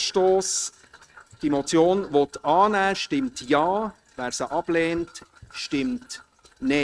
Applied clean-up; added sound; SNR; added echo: neural mask model RNNoise.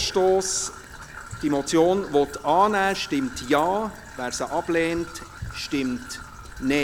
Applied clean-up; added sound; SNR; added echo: none; Trickle, dribble / Traffic noise, roadway noise; 15 dB; none.